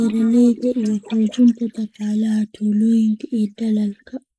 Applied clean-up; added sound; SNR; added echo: neural mask model Resemble Enhance denoiser.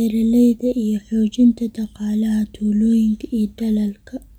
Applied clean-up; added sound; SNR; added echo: none; none; none; none.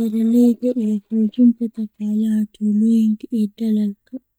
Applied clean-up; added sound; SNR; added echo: neural mask model DeepFilterNet 3.